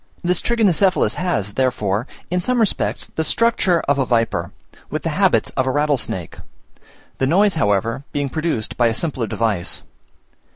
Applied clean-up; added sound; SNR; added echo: none; none; none; none.